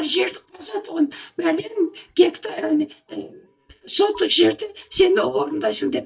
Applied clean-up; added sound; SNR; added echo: neural mask model DeepFilterNet 3.